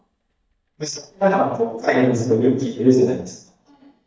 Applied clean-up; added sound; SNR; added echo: neural mask model DeepFilterNet 3.